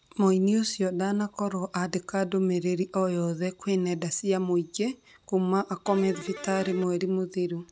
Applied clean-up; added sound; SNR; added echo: none; Electric guitar; 13 dB; none.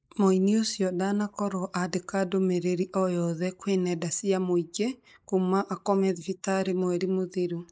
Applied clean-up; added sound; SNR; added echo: neural mask model Resemble Enhance denoiser.